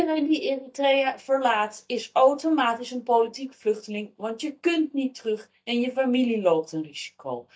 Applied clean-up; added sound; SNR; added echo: neural mask model DeepFilterNet 3.